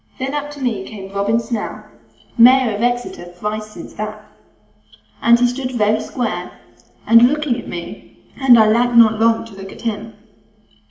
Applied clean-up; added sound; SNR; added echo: none; none; none; reverberation time 1.5 s.